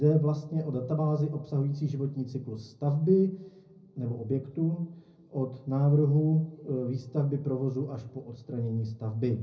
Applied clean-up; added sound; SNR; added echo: none; none; none; reverberation time 0.4 s.